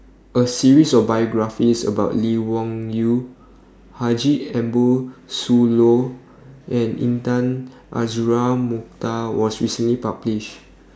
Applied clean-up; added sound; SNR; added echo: none; none; none; none.